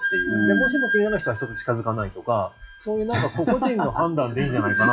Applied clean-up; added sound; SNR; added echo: classical method WPE with log-MMSE.